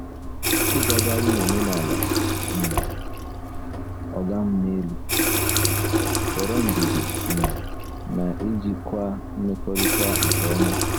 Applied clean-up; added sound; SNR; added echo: none; Water tap, faucet; -4 dB; none.